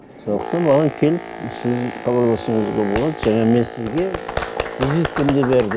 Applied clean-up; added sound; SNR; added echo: none; Boat, Water vehicle; 12 dB; none.